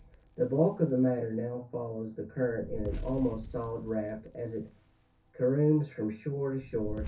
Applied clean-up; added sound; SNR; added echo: none; Fire; 13 dB; reverberation time 0.3 s.